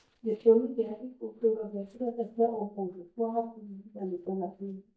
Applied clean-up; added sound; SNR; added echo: neural mask model DeepFilterNet 3.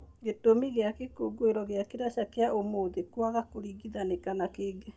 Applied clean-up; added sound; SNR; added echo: none; none; none; none.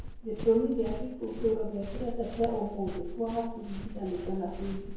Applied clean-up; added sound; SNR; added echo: none; Run; 7 dB; reverberation time 0.9 s.